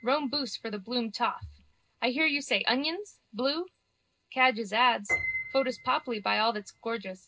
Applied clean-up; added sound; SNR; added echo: none; Piano; 12 dB; reverberation time 0.2 s.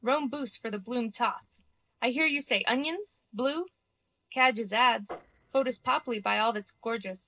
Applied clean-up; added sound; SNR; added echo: neural separator model SepFormer DNS4.